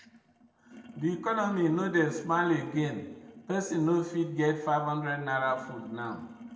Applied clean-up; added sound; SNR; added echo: none; Sink (filling or washing); 19 dB; reverberation time 0.9 s.